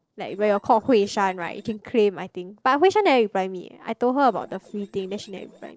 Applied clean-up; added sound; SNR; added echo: neural separator model SepFormer DNS4.